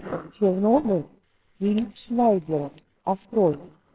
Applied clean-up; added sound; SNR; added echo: neural separator model SepFormer WHAMR!.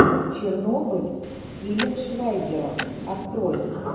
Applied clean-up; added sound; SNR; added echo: none; Tick-tock; 13 dB; reverberation time 0.9 s.